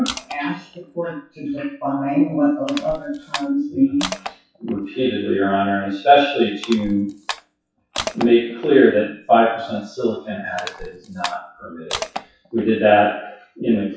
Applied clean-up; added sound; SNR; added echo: classical method WPE with log-MMSE.